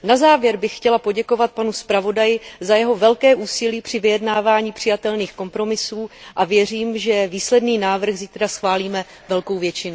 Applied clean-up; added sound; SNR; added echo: none; none; none; none.